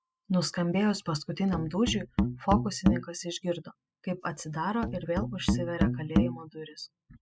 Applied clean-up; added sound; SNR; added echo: classical method spectral subtraction.